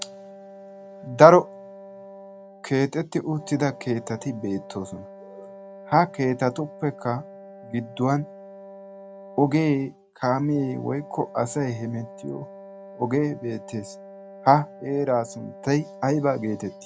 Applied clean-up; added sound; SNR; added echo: none; Wind instrument, woodwind instrument; 18 dB; none.